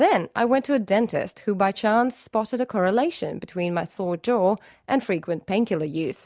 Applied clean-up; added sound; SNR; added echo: none; none; none; none.